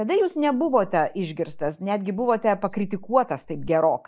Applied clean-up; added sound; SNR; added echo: neural mask model Resemble Enhance denoiser.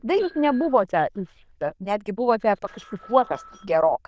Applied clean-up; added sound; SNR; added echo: neural diffusion model UNIVERSE++.